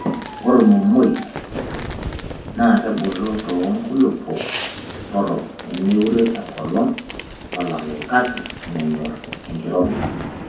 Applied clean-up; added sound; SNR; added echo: none; Fireworks; 11 dB; reverberation time 0.6 s.